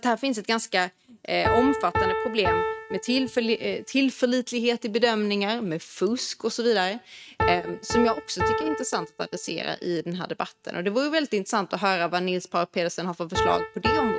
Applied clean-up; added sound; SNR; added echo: neural mask model RNNoise.